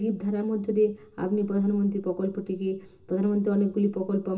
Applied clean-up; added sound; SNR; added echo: none; none; none; reverberation time 0.2 s.